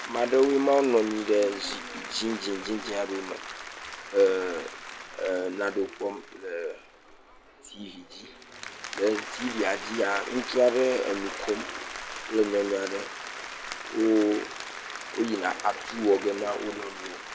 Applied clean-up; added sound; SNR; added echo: none; Applause; 11 dB; none.